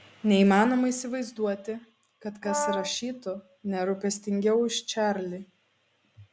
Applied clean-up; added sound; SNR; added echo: none; Brass instrument; 5 dB; none.